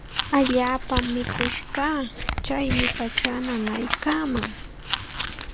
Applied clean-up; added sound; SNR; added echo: none; Crumpling, crinkling; 3 dB; none.